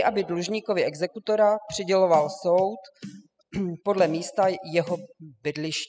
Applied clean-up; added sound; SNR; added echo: classical method spectral subtraction.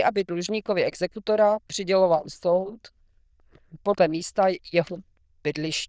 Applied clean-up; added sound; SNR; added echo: neural diffusion model UNIVERSE++.